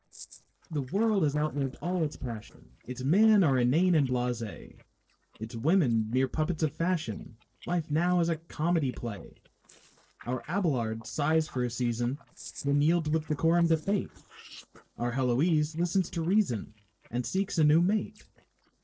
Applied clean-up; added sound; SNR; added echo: neural separator model SepFormer DNS4.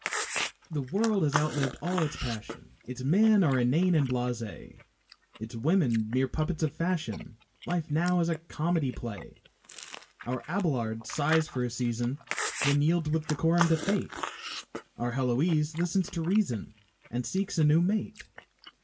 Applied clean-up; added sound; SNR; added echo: none; Chewing, mastication; 11 dB; reverberation time 0.1 s.